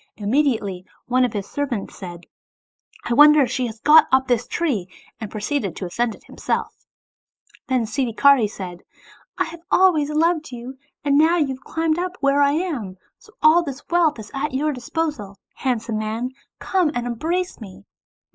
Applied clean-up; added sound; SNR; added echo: neural mask model Resemble Enhance denoiser.